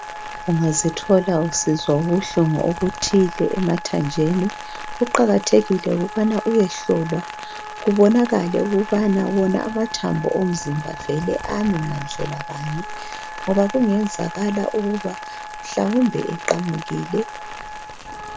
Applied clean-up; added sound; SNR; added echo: none; Wind instrument, woodwind instrument + Rain; 12 dB; none.